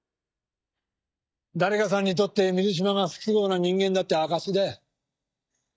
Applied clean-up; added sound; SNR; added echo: neural mask model DeepFilterNet 3.